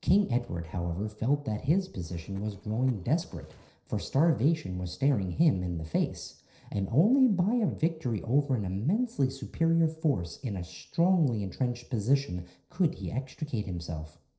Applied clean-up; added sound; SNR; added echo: neural separator model SepFormer DNS4.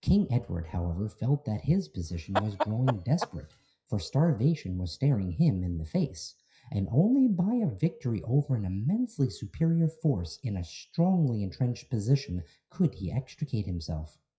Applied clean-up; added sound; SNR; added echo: classical method WPE with log-MMSE.